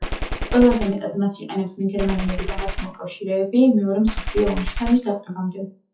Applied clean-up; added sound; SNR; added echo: classical method WPE with log-MMSE.